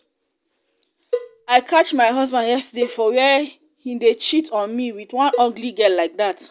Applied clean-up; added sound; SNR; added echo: none; Cowbell; 11 dB; none.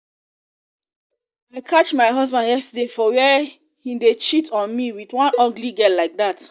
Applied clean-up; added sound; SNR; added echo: neural mask model DeepFilterNet 3.